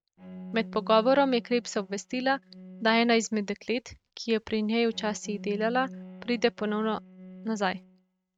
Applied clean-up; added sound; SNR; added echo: neural mask model RNNoise.